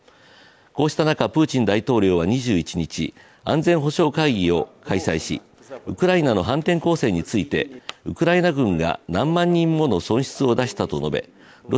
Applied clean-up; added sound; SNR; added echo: none; none; none; none.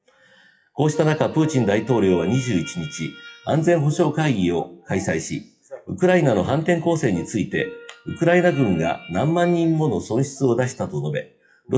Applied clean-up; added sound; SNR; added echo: classical method WPE with log-MMSE.